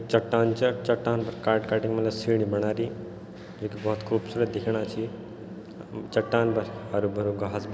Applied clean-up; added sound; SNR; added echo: none; none; none; none.